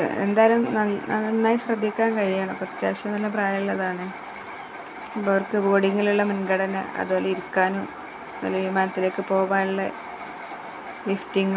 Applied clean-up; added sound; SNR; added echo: none; none; none; none.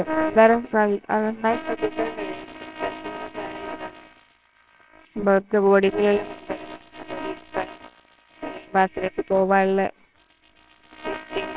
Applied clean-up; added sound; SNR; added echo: neural separator model SepFormer WHAMR!.